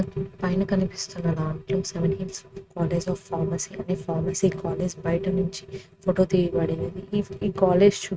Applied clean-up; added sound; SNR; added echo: neural mask model RNNoise.